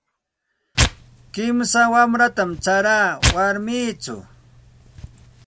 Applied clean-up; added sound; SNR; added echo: none; Tearing; 6 dB; none.